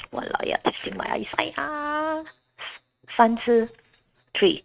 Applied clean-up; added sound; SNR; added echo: neural mask model RNNoise.